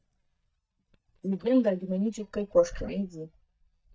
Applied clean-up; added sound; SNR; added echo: neural mask model DeepFilterNet 3.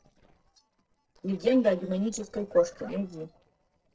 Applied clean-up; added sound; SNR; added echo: neural separator model SepFormer DNS4.